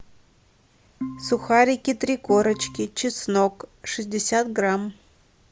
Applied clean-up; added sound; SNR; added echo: none; Organ; 13 dB; none.